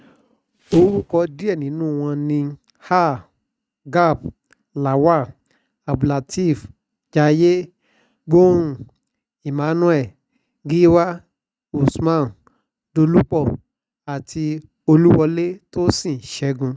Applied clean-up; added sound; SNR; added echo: neural mask model RNNoise.